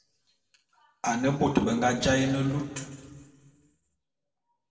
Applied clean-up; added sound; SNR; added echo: none; none; none; reverberation time 1.7 s.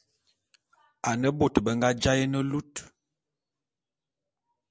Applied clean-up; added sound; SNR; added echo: none; none; none; none.